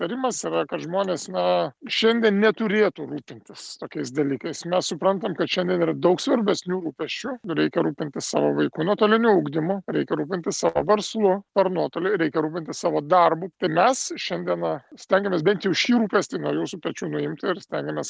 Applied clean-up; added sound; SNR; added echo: none; none; none; none.